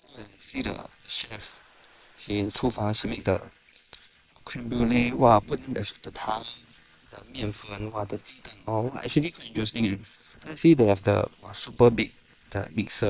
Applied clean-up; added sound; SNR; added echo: neural separator model SepFormer WHAM!.